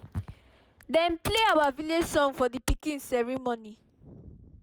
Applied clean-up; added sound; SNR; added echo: none; Splash, splatter; 19 dB; none.